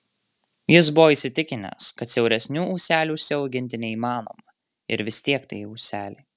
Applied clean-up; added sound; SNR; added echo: none; none; none; none.